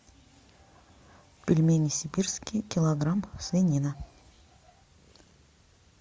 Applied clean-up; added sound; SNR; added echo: none; none; none; none.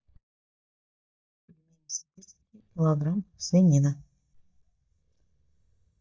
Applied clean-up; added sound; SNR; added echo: neural mask model DeepFilterNet 3.